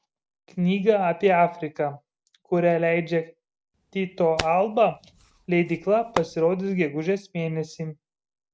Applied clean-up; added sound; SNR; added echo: none; Hands; 12 dB; none.